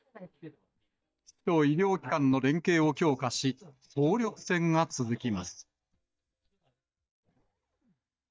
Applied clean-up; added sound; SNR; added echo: neural mask model DeepFilterNet 3.